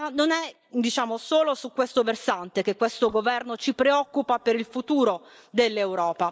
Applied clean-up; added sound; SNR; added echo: neural mask model DeepFilterNet 3.